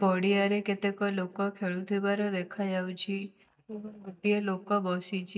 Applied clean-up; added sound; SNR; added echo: neural mask model DeepFilterNet 3.